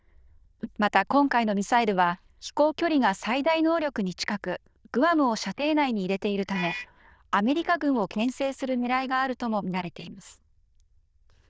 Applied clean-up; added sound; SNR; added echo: neural diffusion model UNIVERSE++.